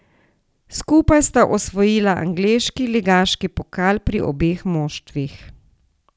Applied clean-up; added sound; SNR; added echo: none; none; none; none.